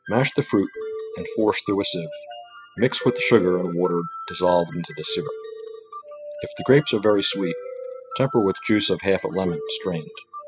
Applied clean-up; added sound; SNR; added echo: classical method spectral subtraction.